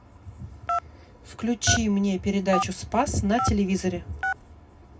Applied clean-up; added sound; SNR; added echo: none; Telephone; 7 dB; reverberation time 0.2 s.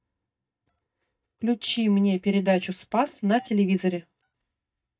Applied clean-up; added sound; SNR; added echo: neural mask model DeepFilterNet 3.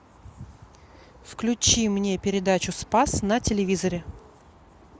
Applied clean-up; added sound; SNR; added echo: none; none; none; none.